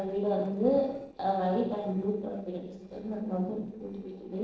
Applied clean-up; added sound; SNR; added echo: neural separator model SepFormer DNS4.